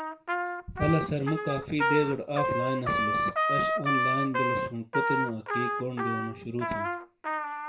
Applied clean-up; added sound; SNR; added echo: none; Trumpet; -2 dB; reverberation time 0.2 s.